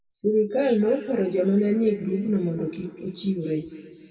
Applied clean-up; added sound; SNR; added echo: none; none; none; reverberation time 2.4 s.